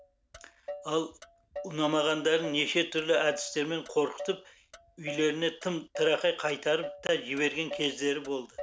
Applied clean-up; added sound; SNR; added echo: none; Motor vehicle (road); 15 dB; none.